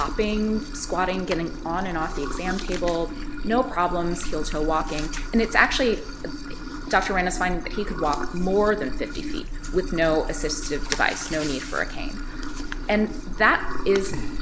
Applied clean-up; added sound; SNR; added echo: none; Sink (filling or washing) / Water; 12 dB; none.